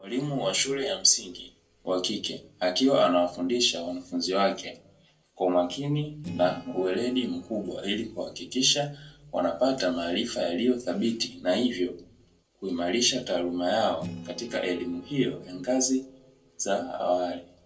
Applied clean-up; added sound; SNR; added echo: neural separator model SepFormer DNS4.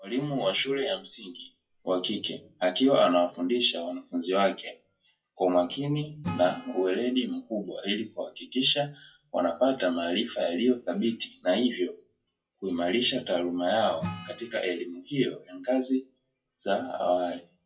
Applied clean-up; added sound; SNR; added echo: classical method WPE with log-MMSE.